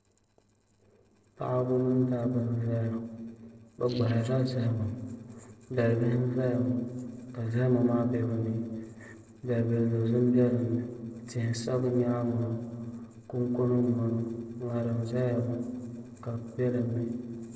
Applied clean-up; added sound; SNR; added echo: neural separator model SepFormer DNS4.